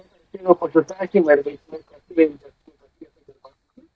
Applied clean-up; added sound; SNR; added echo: neural mask model DeepFilterNet 3.